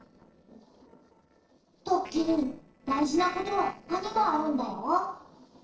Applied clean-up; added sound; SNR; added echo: neural separator model SepFormer DNS4.